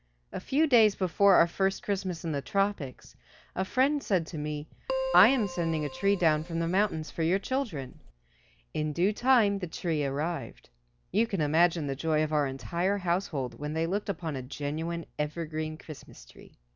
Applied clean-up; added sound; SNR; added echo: none; Keyboard (musical); 9 dB; none.